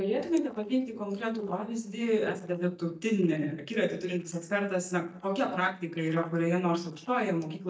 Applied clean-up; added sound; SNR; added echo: neural mask model DeepFilterNet 3.